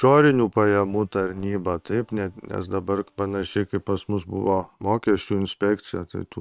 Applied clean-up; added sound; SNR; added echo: neural separator model SepFormer WHAM!.